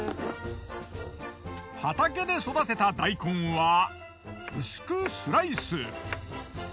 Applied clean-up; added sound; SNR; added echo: none; none; none; none.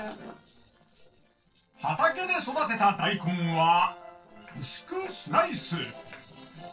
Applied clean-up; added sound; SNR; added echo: neural separator model SepFormer DNS4.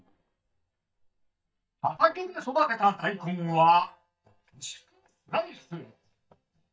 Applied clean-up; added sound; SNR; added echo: neural mask model DeepFilterNet 3.